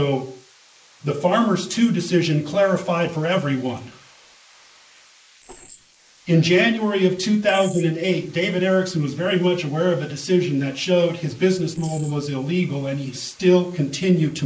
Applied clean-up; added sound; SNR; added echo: neural mask model Resemble Enhance denoiser.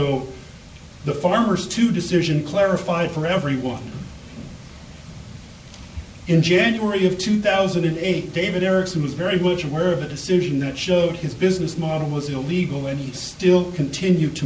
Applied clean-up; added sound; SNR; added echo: none; none; none; none.